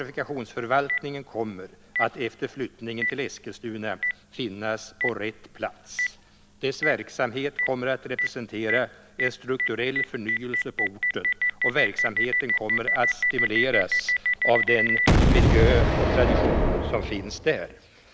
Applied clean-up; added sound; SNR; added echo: none; Boom; -3 dB; none.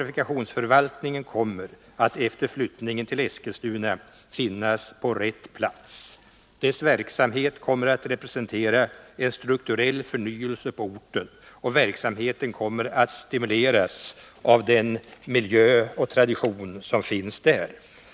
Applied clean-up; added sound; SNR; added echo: none; none; none; none.